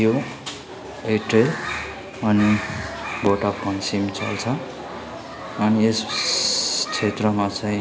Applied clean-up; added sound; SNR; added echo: none; none; none; none.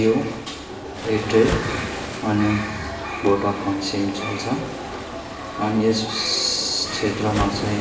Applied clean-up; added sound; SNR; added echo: none; Waves, surf; 10 dB; reverberation time 0.9 s.